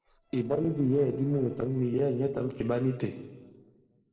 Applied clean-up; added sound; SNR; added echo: neural separator model SepFormer DNS4.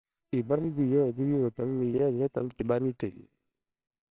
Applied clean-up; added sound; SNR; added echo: neural separator model SepFormer WHAMR!.